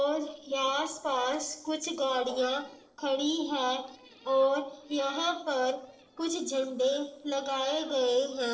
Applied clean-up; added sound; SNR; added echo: neural separator model SepFormer DNS4.